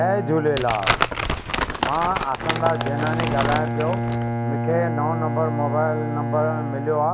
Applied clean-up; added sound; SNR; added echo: none; Bowed string instrument + Crumpling, crinkling; 0 dB; none.